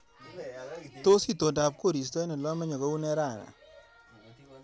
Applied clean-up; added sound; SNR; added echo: none; none; none; none.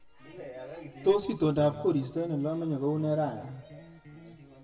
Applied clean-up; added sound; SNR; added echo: none; Electric guitar; 17 dB; reverberation time 1.0 s.